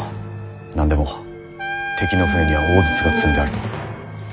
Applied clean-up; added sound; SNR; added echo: none; Trumpet; 5 dB; none.